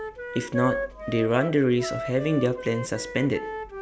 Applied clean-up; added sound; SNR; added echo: none; Wind instrument, woodwind instrument; 8 dB; none.